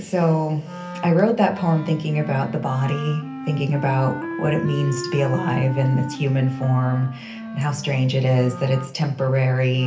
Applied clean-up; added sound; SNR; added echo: none; Wind instrument, woodwind instrument; 12 dB; reverberation time 0.3 s.